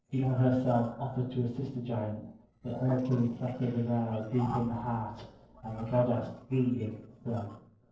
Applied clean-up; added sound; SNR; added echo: neural separator model SepFormer DNS4.